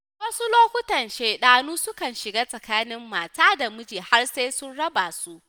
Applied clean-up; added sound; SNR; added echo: none; none; none; none.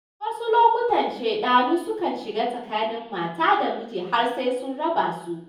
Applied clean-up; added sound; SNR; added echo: none; none; none; reverberation time 0.7 s.